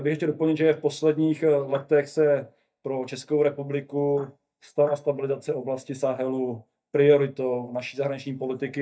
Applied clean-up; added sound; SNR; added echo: neural mask model DeepFilterNet 3.